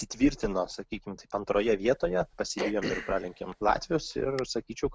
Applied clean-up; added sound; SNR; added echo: none; Cough; 10 dB; none.